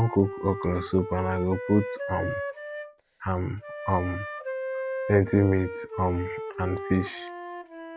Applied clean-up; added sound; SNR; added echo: none; Wind instrument, woodwind instrument; 8 dB; none.